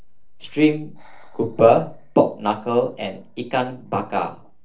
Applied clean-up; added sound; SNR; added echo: neural separator model SepFormer DNS4.